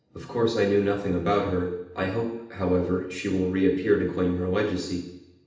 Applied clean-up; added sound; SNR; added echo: none; none; none; reverberation time 0.8 s.